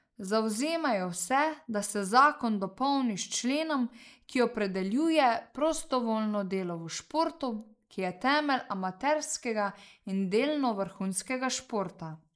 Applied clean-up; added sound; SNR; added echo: neural mask model Resemble Enhance denoiser.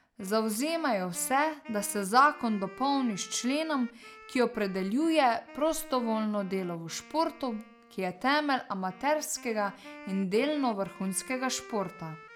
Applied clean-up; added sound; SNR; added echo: none; Wind instrument, woodwind instrument; 20 dB; none.